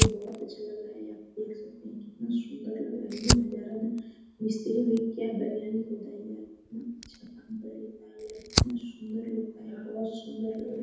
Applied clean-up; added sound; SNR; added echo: none; Fire; 1 dB; reverberation time 0.9 s.